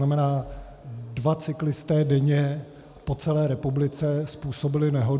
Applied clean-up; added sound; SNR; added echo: none; none; none; none.